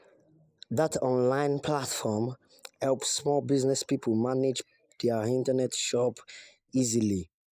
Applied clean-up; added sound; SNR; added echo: neural mask model Resemble Enhance denoiser.